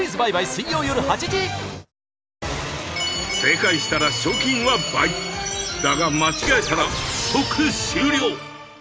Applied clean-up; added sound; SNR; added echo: none; none; none; none.